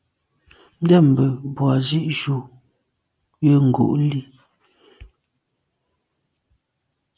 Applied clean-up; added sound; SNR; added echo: none; none; none; none.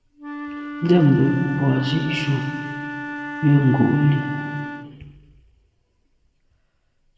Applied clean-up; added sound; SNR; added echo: none; Wind instrument, woodwind instrument; 10 dB; reverberation time 2.1 s.